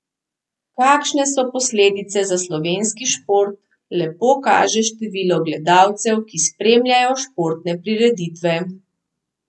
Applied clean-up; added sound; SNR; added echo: none; none; none; none.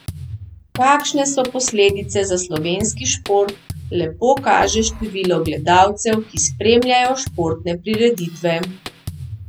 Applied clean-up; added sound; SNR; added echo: none; Drum kit; 14 dB; none.